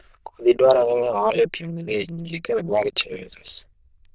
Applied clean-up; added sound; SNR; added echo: neural diffusion model UNIVERSE++.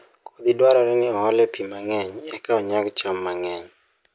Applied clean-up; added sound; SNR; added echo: none; none; none; none.